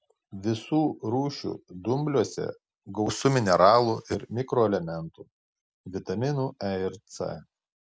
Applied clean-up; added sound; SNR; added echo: none; none; none; none.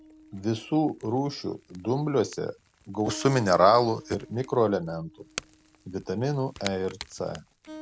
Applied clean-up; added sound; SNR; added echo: none; Acoustic guitar + Crack / Crackle; 18 dB; none.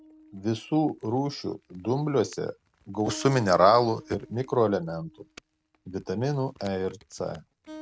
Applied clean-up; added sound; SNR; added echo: neural mask model RNNoise.